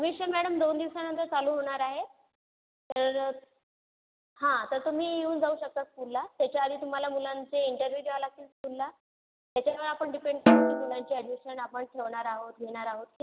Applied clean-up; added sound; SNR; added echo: none; Snare drum; -5 dB; none.